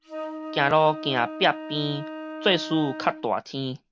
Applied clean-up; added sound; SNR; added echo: none; Wind instrument, woodwind instrument; 11 dB; none.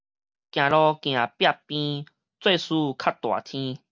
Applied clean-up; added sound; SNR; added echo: none; none; none; none.